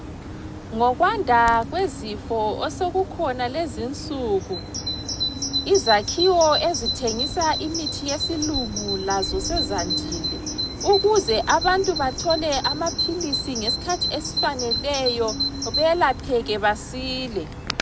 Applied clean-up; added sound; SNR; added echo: none; Bird vocalization, bird call, bird song; 5 dB; none.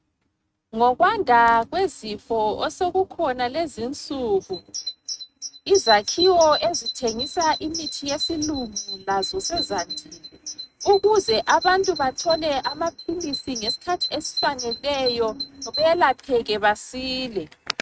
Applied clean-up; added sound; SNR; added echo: neural mask model RNNoise.